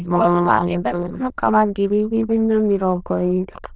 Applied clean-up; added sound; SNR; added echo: neural diffusion model UNIVERSE++.